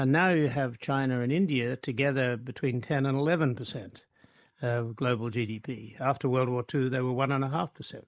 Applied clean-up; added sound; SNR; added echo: neural mask model Resemble Enhance denoiser.